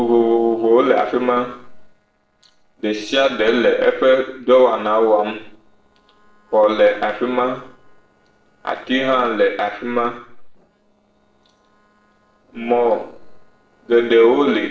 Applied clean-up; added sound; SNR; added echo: neural separator model SepFormer DNS4.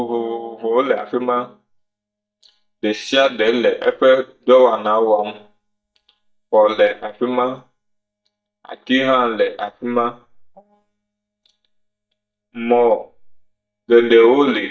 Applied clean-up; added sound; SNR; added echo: neural mask model DeepFilterNet 3.